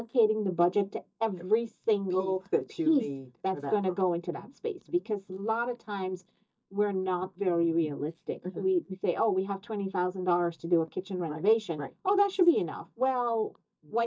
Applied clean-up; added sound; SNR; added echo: neural mask model DeepFilterNet 3.